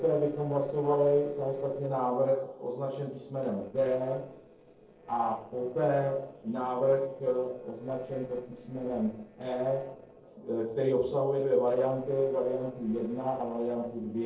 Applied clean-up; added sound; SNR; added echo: neural separator model SepFormer DNS4.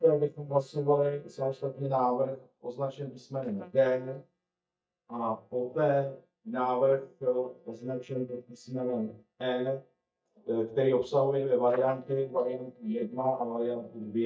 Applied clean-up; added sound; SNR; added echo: neural mask model DeepFilterNet 3.